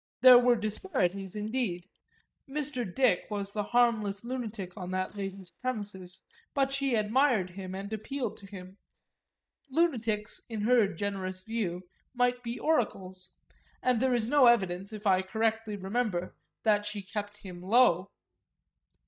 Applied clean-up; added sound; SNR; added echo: neural mask model DeepFilterNet 3.